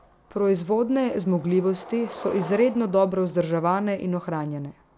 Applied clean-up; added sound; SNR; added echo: none; Skateboard; 19 dB; none.